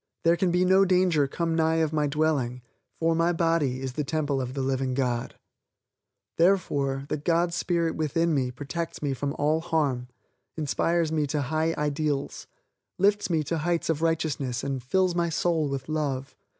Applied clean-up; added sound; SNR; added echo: none; none; none; none.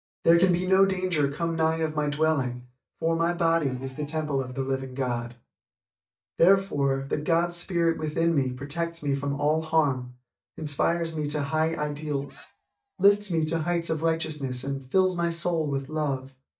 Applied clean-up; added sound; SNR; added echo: neural mask model DeepFilterNet 3.